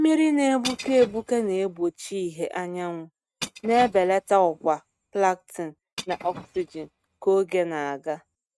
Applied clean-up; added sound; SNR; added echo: neural mask model RNNoise.